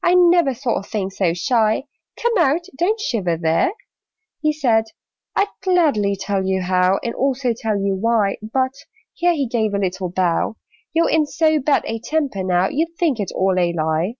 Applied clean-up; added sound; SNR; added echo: none; none; none; none.